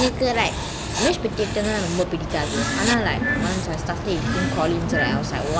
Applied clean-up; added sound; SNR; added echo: none; Writing + Glass; 5 dB; none.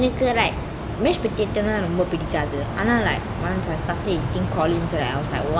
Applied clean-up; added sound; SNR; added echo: none; none; none; none.